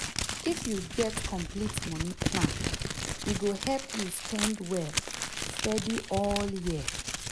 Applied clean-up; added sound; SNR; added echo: none; Crumpling, crinkling; 1 dB; none.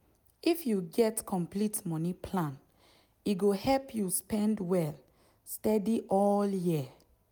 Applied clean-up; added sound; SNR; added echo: none; none; none; none.